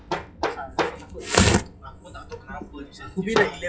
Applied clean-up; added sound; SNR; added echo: classical method WPE with log-MMSE.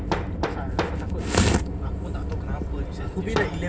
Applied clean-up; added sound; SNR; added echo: none; Hammer; 8 dB; reverberation time 0.3 s.